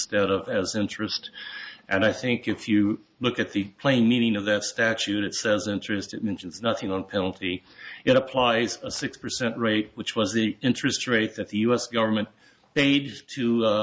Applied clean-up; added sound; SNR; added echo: none; none; none; none.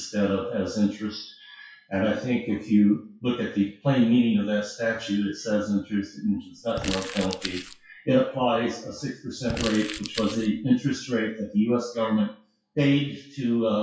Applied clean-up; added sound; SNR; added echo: classical method WPE with log-MMSE.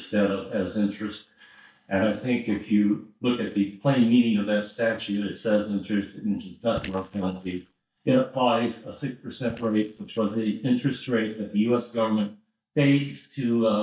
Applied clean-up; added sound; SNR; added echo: neural mask model DeepFilterNet 3.